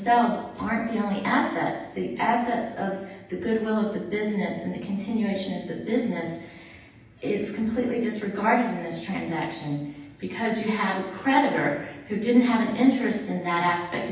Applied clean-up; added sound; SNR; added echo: none; none; none; reverberation time 0.9 s.